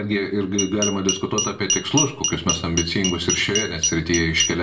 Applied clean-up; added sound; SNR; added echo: none; Glass; 3 dB; reverberation time 0.5 s.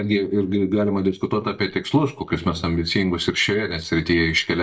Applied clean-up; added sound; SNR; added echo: neural mask model DeepFilterNet 3.